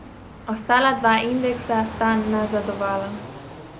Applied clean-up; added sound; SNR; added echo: none; Fixed-wing aircraft, airplane; 12 dB; none.